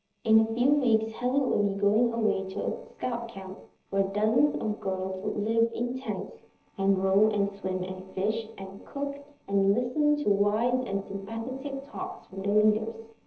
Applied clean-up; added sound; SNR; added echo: neural separator model SepFormer DNS4.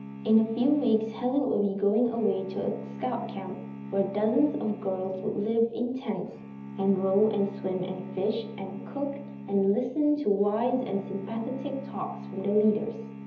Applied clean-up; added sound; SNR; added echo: none; Bowed string instrument; 13 dB; reverberation time 1.2 s.